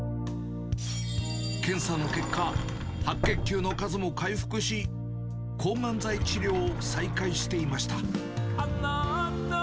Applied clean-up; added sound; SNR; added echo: none; Sliding door; 10 dB; none.